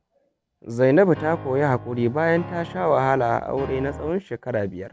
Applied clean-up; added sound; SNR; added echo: none; Piano; 14 dB; none.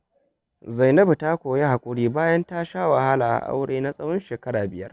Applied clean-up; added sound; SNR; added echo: none; none; none; none.